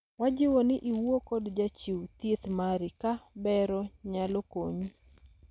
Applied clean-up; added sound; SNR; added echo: none; none; none; none.